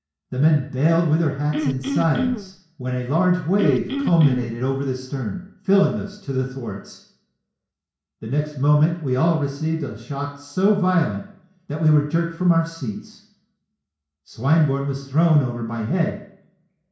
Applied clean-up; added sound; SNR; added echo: none; Cough; 4 dB; reverberation time 0.6 s.